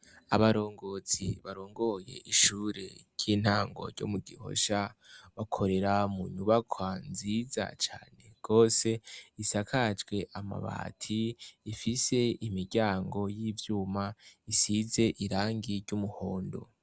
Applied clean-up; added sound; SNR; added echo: none; none; none; none.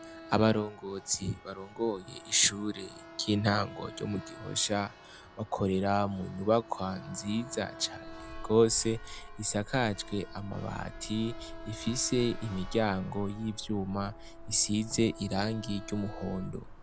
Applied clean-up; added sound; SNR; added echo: none; Wind instrument, woodwind instrument + Church bell; 14 dB; none.